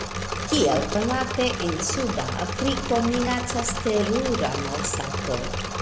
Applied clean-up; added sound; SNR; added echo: none; Engine / Mechanisms; 3 dB; none.